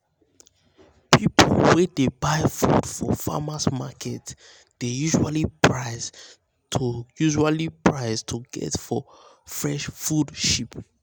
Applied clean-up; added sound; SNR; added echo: none; none; none; none.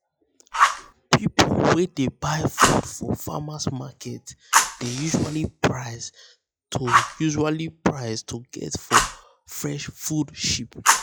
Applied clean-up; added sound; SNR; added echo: classical method log-MMSE.